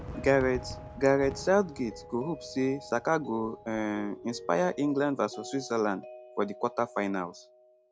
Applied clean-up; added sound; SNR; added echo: none; Fireworks + Mallet percussion; 15 dB; none.